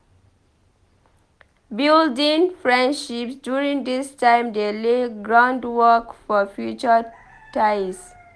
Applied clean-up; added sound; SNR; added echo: none; none; none; none.